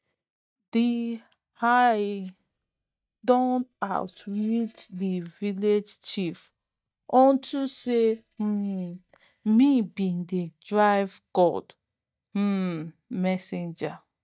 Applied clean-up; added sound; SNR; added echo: neural mask model DeepFilterNet 3.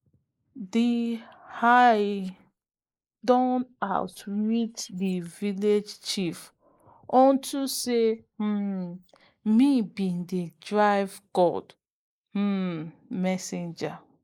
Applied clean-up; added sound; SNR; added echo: neural mask model Resemble Enhance denoiser.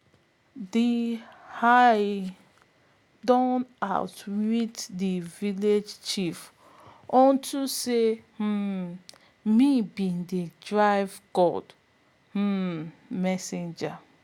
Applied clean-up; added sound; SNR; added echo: none; none; none; none.